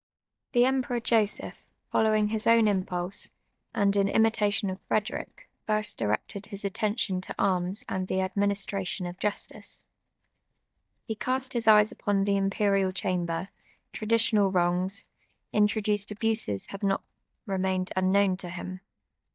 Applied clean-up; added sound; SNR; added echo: neural mask model DeepFilterNet 3.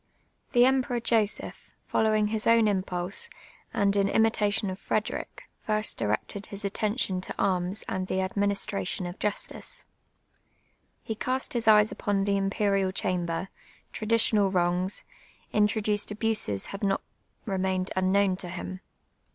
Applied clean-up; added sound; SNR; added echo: none; none; none; none.